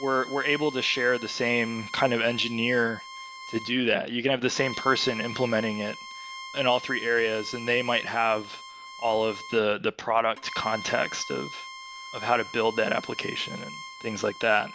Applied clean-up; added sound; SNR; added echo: none; Bowed string instrument; 14 dB; none.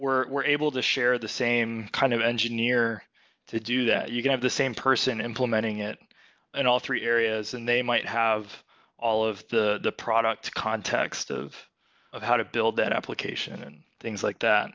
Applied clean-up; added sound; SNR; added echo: none; none; none; none.